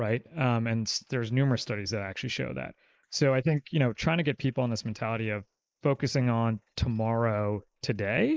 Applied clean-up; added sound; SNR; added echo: neural mask model Resemble Enhance denoiser.